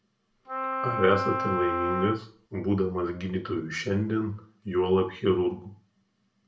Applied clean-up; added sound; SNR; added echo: none; Wind instrument, woodwind instrument; 2 dB; reverberation time 0.4 s.